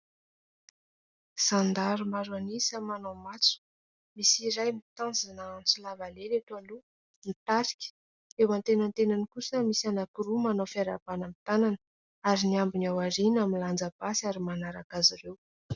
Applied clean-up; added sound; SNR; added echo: none; none; none; none.